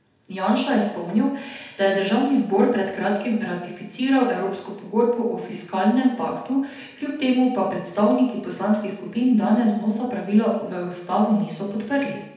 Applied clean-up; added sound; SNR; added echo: none; none; none; reverberation time 0.8 s.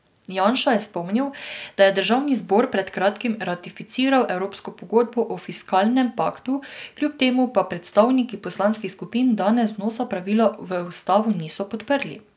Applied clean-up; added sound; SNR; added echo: none; none; none; none.